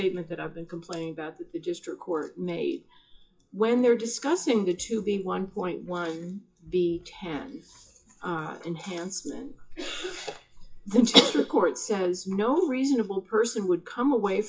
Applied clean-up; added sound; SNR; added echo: classical method WPE with log-MMSE.